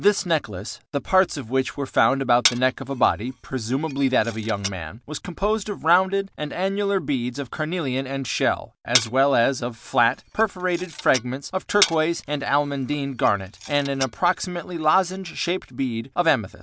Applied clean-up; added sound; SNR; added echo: none; Glass; 9 dB; none.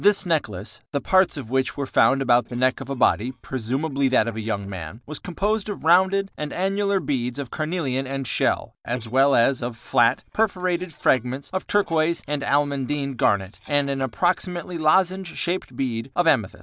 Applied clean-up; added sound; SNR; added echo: neural separator model SepFormer DNS4.